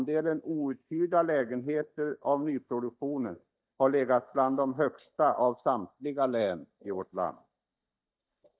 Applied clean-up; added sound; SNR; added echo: neural mask model DeepFilterNet 3.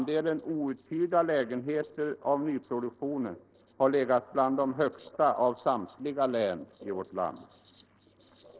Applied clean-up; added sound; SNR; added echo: neural separator model SepFormer DNS4.